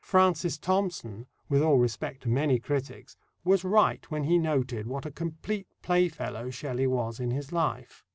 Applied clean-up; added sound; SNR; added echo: none; none; none; none.